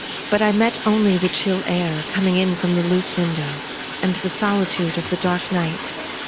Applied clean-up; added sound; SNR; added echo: none; Bathtub (filling or washing); 7 dB; none.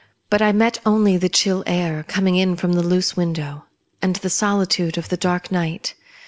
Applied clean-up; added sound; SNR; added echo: none; none; none; none.